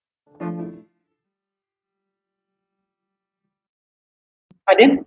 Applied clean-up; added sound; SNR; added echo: neural mask model RNNoise.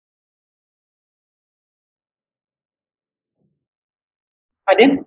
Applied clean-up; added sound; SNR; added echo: neural mask model Resemble Enhance denoiser.